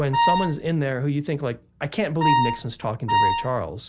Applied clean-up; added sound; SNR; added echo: none; Wind instrument, woodwind instrument; -3 dB; none.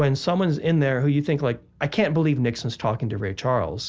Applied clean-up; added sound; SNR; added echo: none; none; none; none.